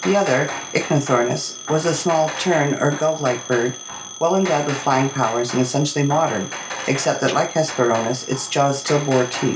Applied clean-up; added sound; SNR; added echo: none; Telephone + Hammer; 11 dB; none.